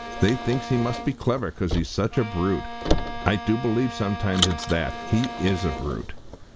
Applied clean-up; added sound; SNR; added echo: none; Car + Bowed string instrument; 5 dB; none.